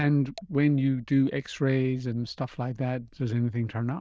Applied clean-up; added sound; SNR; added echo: neural diffusion model UNIVERSE++.